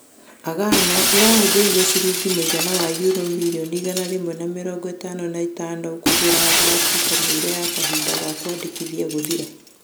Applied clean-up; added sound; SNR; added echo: none; Shatter; -1 dB; none.